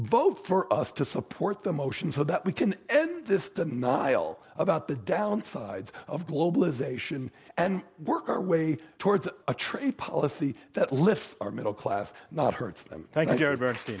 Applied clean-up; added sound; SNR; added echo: none; none; none; none.